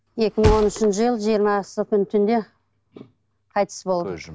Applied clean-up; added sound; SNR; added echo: none; Thump, thud; 7 dB; none.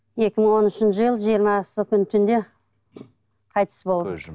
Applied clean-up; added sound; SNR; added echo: none; none; none; none.